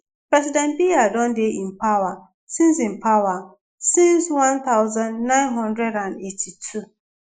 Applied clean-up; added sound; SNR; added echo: neural mask model Resemble Enhance denoiser.